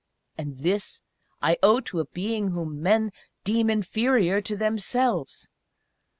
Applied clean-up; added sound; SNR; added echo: none; none; none; none.